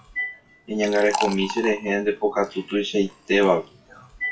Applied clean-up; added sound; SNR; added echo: classical method WPE with log-MMSE.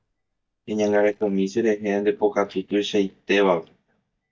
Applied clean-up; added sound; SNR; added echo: neural mask model DeepFilterNet 3.